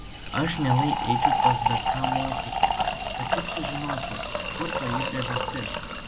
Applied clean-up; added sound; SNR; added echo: none; Fill (with liquid); -5 dB; none.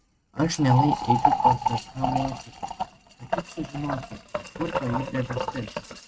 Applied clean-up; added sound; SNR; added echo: neural mask model RNNoise.